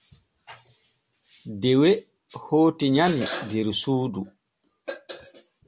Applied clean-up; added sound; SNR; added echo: none; none; none; none.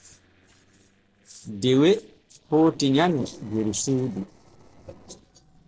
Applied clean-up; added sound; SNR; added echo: neural separator model SepFormer DNS4.